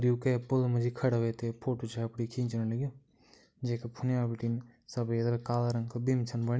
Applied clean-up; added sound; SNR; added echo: none; none; none; none.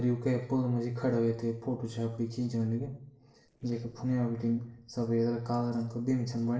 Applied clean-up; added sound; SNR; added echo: neural separator model SepFormer DNS4.